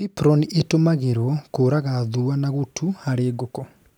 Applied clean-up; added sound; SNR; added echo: none; none; none; none.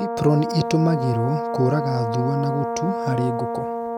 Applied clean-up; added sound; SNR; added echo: none; Brass instrument; 3 dB; none.